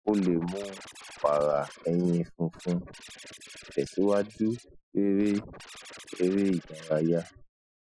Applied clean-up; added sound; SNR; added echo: classical method Wiener filter.